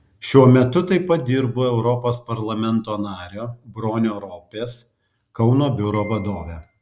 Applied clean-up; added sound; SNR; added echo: none; none; none; none.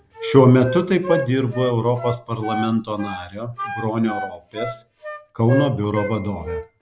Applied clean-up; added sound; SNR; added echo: none; Wind instrument, woodwind instrument; 9 dB; none.